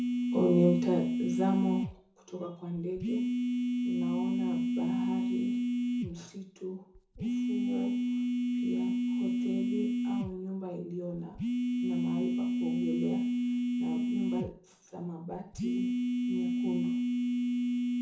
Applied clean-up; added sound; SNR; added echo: none; Telephone; -5 dB; reverberation time 0.5 s.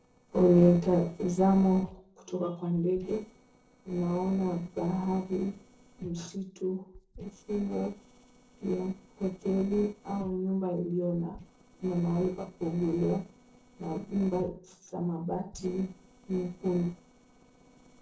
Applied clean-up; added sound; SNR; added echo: neural separator model SepFormer DNS4.